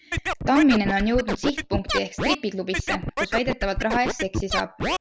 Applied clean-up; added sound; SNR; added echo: none; Scratching (performance technique); 3 dB; none.